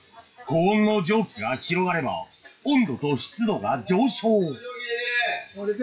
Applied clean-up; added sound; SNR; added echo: classical method WPE with log-MMSE.